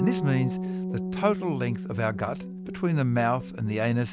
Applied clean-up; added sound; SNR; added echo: none; Bass guitar; 6 dB; none.